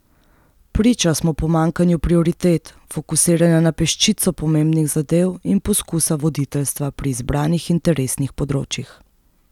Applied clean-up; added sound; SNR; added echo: none; none; none; none.